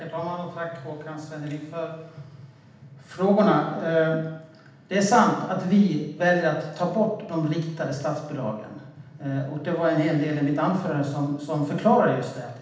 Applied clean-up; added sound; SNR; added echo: none; none; none; reverberation time 0.8 s.